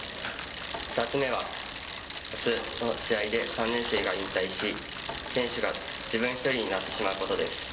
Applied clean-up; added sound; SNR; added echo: none; Bicycle; 1 dB; none.